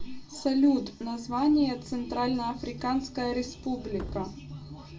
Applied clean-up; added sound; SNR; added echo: none; Subway, metro, underground; 17 dB; reverberation time 0.2 s.